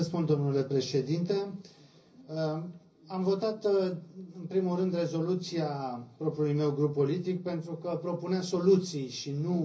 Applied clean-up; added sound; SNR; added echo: none; none; none; reverberation time 0.5 s.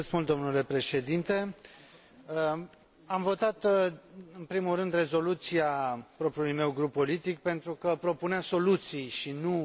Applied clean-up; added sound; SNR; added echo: none; none; none; none.